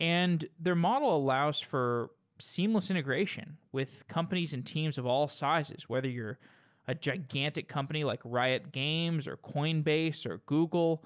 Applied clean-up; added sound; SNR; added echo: none; none; none; none.